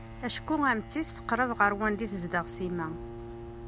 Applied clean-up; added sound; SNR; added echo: none; Bowed string instrument; 13 dB; none.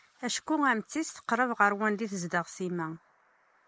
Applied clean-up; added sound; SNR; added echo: neural mask model Resemble Enhance denoiser.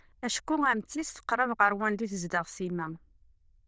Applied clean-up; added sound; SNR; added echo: neural diffusion model UNIVERSE++.